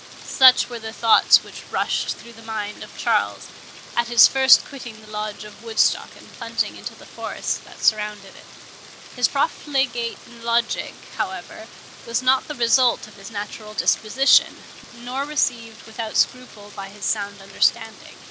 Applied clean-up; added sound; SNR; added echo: none; Rain; 17 dB; none.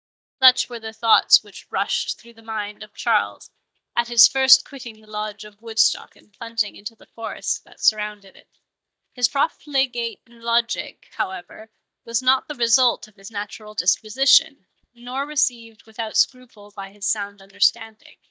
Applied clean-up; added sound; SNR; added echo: neural mask model DeepFilterNet 3.